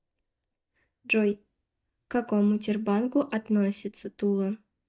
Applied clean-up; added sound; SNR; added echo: neural mask model DeepFilterNet 3.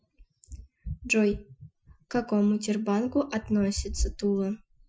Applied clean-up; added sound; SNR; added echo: classical method Wiener filter.